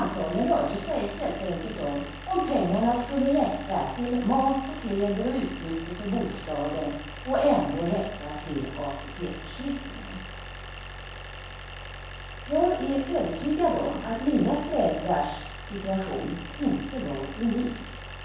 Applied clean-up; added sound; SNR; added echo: none; Idling; 11 dB; reverberation time 0.7 s.